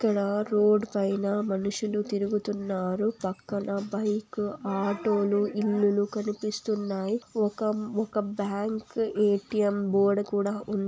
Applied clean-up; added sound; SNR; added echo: none; none; none; none.